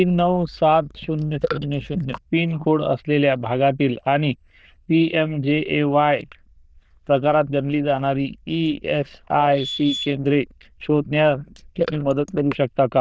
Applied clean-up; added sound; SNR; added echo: neural diffusion model UNIVERSE++.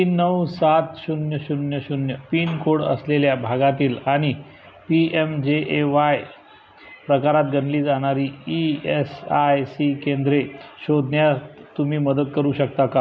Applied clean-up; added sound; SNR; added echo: none; none; none; none.